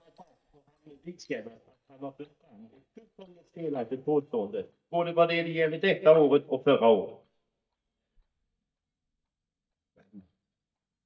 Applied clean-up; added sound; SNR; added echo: neural mask model DeepFilterNet 3.